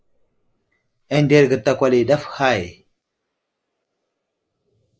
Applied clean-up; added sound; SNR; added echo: neural mask model Resemble Enhance denoiser.